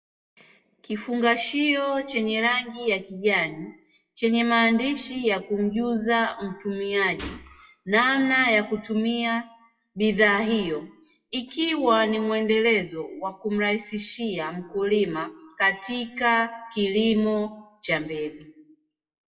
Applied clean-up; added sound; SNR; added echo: classical method WPE with log-MMSE.